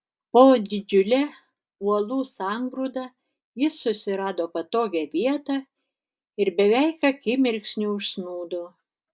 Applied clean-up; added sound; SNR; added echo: none; none; none; none.